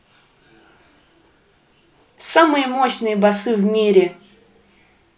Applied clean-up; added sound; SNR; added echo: none; none; none; none.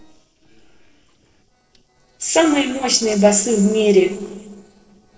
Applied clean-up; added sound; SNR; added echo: neural separator model SepFormer DNS4.